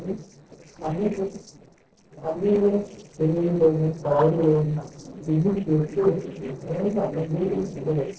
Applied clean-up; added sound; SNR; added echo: neural separator model SepFormer DNS4.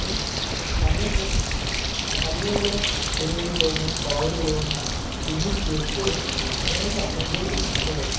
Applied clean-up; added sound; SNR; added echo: none; Bird; -5 dB; reverberation time 0.5 s.